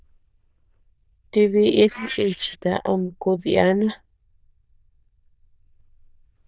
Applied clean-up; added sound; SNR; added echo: neural diffusion model UNIVERSE++.